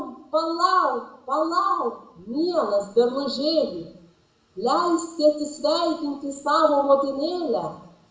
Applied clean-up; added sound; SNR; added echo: none; none; none; reverberation time 0.7 s.